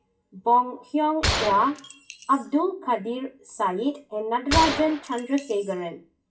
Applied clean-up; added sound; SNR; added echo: classical method WPE with log-MMSE.